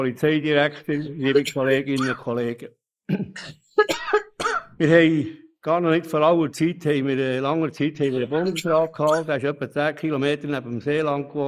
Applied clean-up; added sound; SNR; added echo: neural mask model Resemble Enhance denoiser.